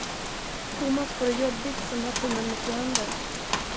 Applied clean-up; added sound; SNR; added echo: none; Rain; 0 dB; none.